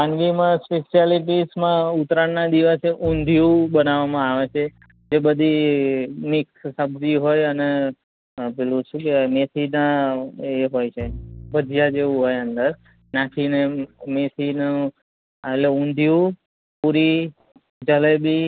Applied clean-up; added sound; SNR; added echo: none; Bowed string instrument; 19 dB; none.